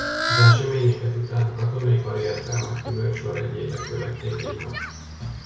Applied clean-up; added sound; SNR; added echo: none; Fowl; 7 dB; reverberation time 0.6 s.